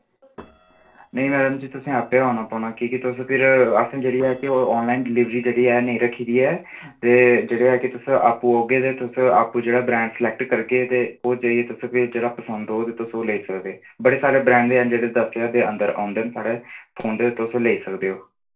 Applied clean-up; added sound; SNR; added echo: neural separator model SepFormer DNS4.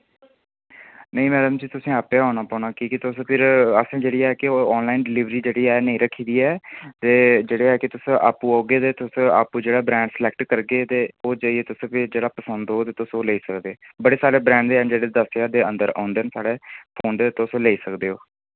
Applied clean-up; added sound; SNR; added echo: none; none; none; none.